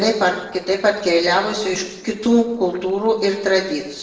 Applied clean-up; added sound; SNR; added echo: neural separator model SepFormer DNS4.